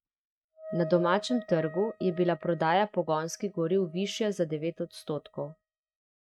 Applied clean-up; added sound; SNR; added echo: neural mask model RNNoise.